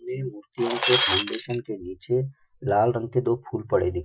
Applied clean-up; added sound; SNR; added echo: classical method Wiener filter.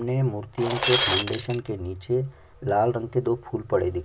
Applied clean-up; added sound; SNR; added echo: none; Shatter; 1 dB; none.